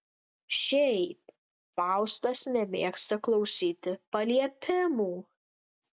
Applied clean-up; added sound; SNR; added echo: none; none; none; none.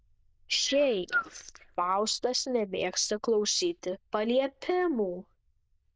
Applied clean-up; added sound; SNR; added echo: neural diffusion model UNIVERSE++.